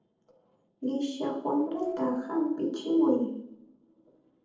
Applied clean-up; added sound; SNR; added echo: neural separator model SepFormer DNS4.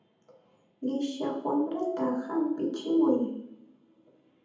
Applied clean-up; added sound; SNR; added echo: none; Piano; 14 dB; reverberation time 0.8 s.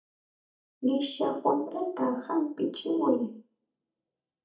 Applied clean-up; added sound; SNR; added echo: neural mask model DeepFilterNet 3.